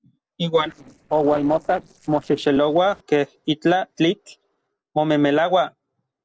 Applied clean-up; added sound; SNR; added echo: neural separator model SepFormer DNS4.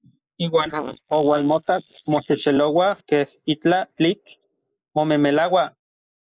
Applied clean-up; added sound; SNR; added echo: neural mask model Resemble Enhance denoiser.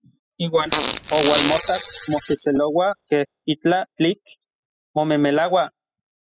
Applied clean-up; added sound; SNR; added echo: classical method spectral subtraction.